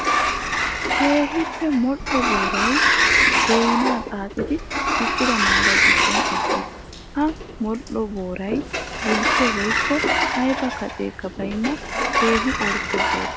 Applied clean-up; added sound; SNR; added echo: none; Sliding door; -4 dB; none.